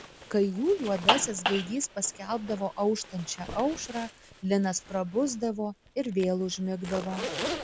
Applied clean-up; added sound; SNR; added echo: none; Zipper (clothing); 6 dB; none.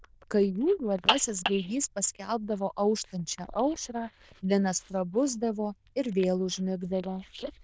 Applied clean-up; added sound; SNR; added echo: neural diffusion model UNIVERSE++.